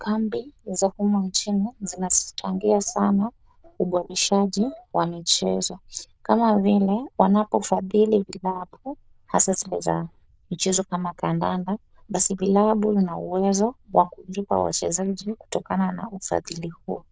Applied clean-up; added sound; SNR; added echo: neural diffusion model UNIVERSE++.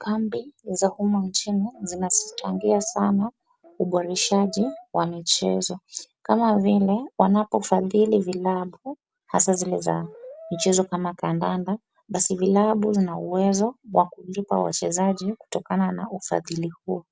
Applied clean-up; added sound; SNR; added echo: none; Brass instrument; 18 dB; none.